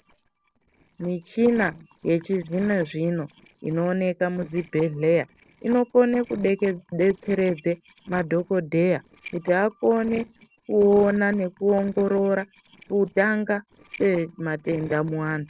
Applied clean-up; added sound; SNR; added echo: neural separator model SepFormer DNS4.